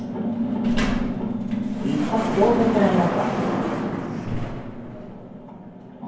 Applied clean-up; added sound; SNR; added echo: none; Sliding door; 5 dB; reverberation time 0.9 s.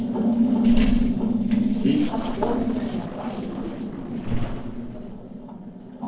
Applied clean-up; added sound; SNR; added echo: neural separator model SepFormer DNS4.